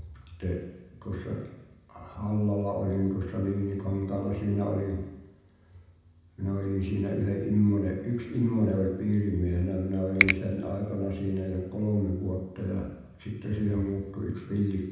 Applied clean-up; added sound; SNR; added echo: none; Finger snapping; 1 dB; reverberation time 1.0 s.